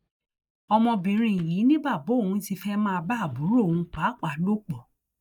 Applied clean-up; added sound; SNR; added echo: neural mask model DeepFilterNet 3.